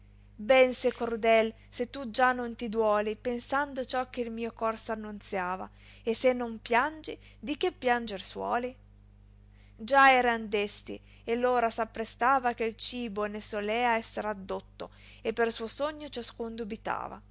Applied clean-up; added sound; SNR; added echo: none; none; none; none.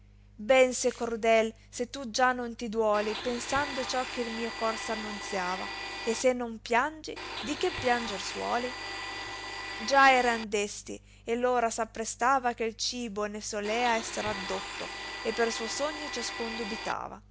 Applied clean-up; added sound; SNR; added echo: none; Domestic sounds, home sounds; 8 dB; none.